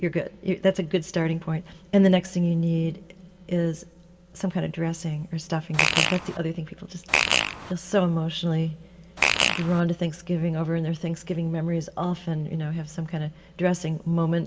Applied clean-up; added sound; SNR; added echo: none; Fart; -2 dB; reverberation time 1.4 s.